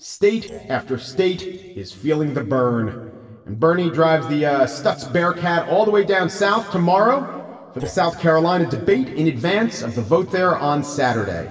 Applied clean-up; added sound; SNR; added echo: neural separator model SepFormer DNS4.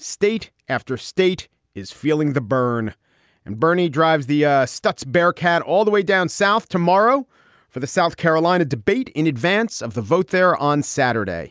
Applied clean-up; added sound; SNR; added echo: none; none; none; none.